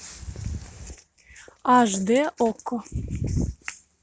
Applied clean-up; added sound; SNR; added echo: none; none; none; none.